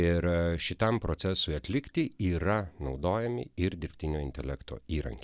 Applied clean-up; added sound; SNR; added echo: none; none; none; none.